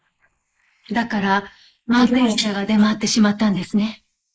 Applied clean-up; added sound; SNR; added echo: neural mask model Resemble Enhance denoiser.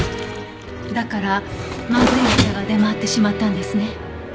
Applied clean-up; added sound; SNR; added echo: none; Door; 4 dB; none.